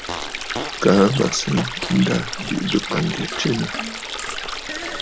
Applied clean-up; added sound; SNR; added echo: none; Stream + Fart; 6 dB; none.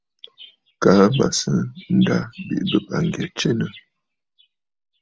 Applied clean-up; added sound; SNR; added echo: none; none; none; none.